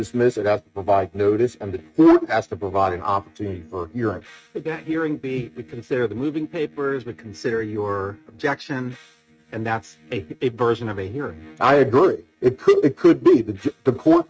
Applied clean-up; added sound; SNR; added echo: neural mask model RNNoise.